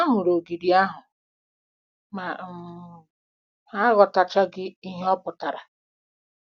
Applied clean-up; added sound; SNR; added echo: none; none; none; none.